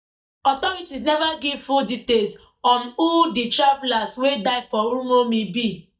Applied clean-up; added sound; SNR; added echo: neural mask model DeepFilterNet 3.